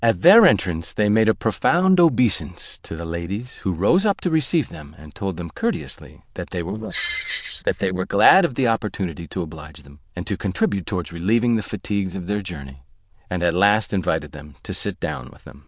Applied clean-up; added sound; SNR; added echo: neural diffusion model UNIVERSE++.